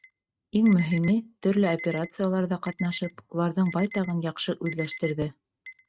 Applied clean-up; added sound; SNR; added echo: neural mask model RNNoise.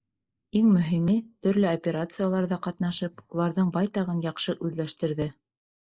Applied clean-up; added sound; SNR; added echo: neural mask model Resemble Enhance denoiser.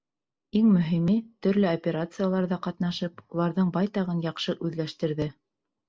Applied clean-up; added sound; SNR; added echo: none; none; none; none.